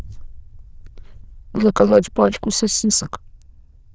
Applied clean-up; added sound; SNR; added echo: neural diffusion model UNIVERSE++.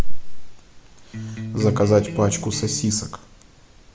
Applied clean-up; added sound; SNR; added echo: none; Electric guitar; 10 dB; none.